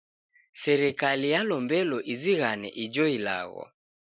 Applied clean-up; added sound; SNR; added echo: none; none; none; none.